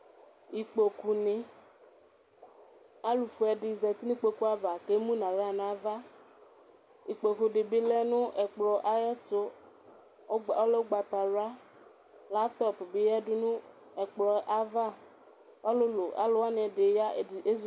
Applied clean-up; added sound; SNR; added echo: none; none; none; none.